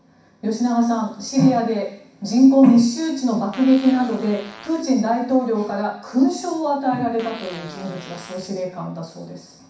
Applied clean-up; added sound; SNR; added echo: none; Fart; 19 dB; reverberation time 0.6 s.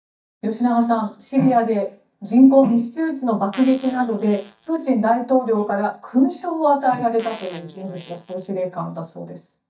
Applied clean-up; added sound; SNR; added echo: neural mask model DeepFilterNet 3.